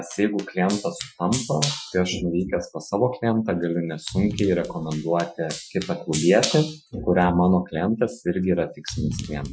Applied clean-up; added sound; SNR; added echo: classical method Wiener filter.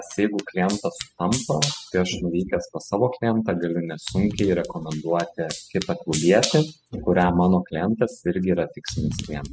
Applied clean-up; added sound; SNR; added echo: classical method spectral subtraction.